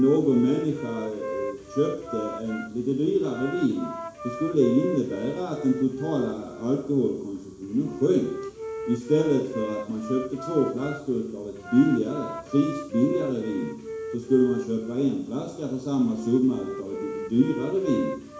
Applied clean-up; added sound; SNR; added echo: none; Wind instrument, woodwind instrument; 11 dB; reverberation time 0.7 s.